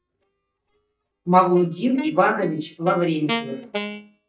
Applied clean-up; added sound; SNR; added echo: neural mask model DeepFilterNet 3.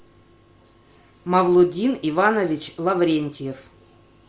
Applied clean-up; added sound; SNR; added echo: none; none; none; none.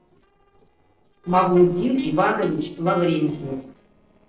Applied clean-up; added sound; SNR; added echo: neural separator model SepFormer DNS4.